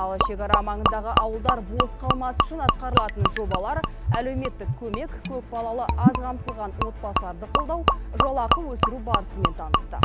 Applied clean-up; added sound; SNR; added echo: none; Gurgling / Liquid; -5 dB; none.